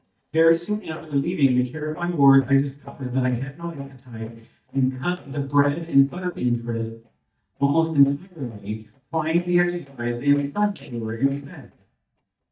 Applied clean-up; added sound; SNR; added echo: neural mask model DeepFilterNet 3.